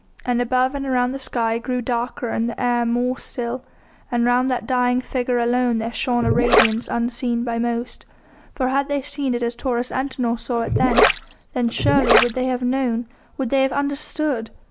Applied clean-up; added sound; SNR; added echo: none; Gurgling; -2 dB; none.